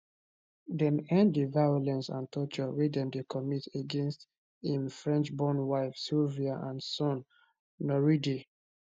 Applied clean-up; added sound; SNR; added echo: none; none; none; none.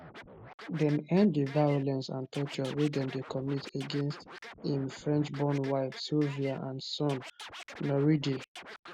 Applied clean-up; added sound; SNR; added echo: none; Scratching (performance technique); 17 dB; none.